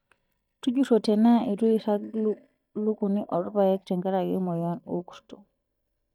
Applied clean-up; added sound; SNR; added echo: neural mask model DeepFilterNet 3.